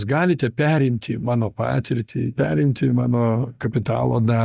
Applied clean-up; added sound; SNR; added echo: neural mask model DeepFilterNet 3.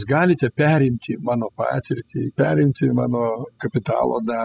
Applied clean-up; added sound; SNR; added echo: classical method spectral subtraction.